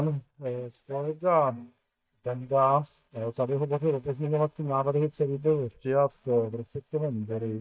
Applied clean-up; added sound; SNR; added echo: neural mask model DeepFilterNet 3.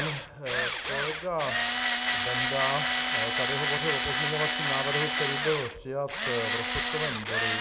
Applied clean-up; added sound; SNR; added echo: none; Tools; -5 dB; reverberation time 0.2 s.